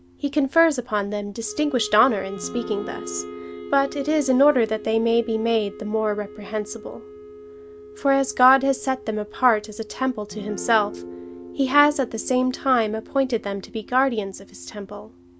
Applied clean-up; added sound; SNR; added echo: none; Wind instrument, woodwind instrument + Guitar; 15 dB; none.